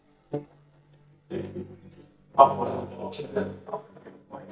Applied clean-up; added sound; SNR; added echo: neural mask model DeepFilterNet 3.